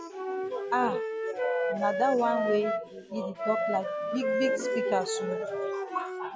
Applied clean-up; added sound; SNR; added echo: none; Wind instrument, woodwind instrument; 0 dB; none.